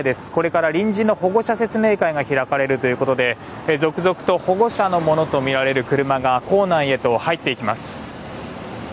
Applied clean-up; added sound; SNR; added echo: none; none; none; none.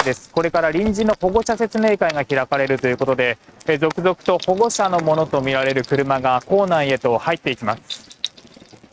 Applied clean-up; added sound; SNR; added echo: neural mask model RNNoise.